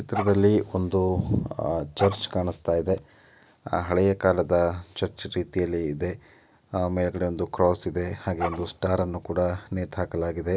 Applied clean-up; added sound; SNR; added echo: none; Dog; 9 dB; none.